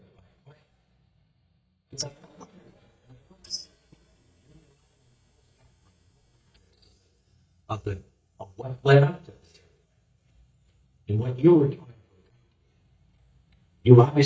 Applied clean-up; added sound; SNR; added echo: neural mask model DeepFilterNet 3.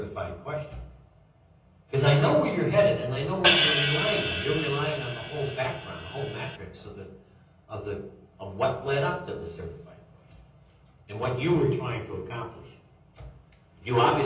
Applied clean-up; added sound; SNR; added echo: none; Hi-hat; -4 dB; reverberation time 0.6 s.